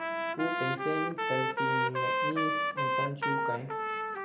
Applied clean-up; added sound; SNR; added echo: none; Trumpet; -5 dB; none.